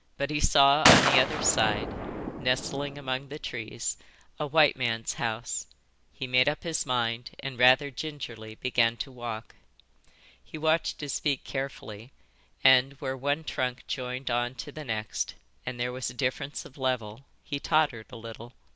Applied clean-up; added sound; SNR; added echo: none; Gunshot, gunfire; -2 dB; none.